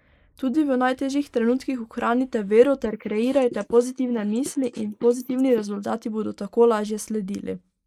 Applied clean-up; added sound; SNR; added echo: neural mask model Resemble Enhance denoiser.